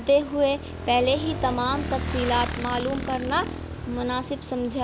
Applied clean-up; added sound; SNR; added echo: none; Motorcycle / Engine; 7 dB; none.